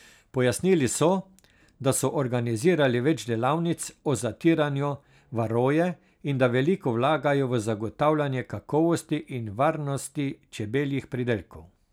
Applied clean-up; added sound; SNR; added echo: none; none; none; none.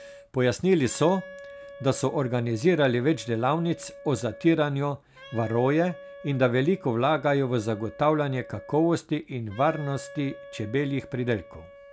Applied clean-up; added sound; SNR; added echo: none; Wind instrument, woodwind instrument; 19 dB; none.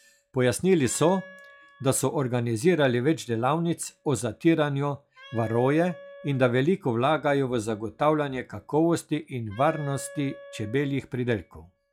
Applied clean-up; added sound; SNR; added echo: classical method log-MMSE.